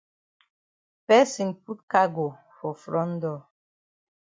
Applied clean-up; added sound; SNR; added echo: none; none; none; none.